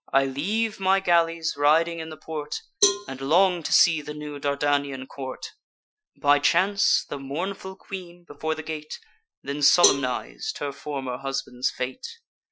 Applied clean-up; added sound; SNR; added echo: classical method Wiener filter.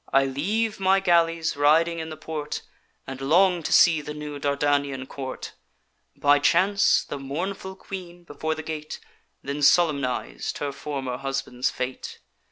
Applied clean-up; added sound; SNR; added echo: none; none; none; none.